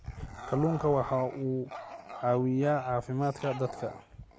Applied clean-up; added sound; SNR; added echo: none; Bark / Growling; 13 dB; none.